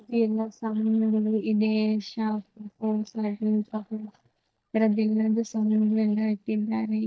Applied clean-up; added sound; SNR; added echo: neural mask model DeepFilterNet 3.